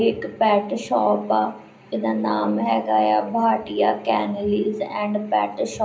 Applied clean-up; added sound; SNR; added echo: none; none; none; reverberation time 0.5 s.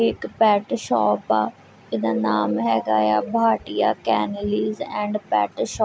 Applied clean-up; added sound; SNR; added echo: none; none; none; none.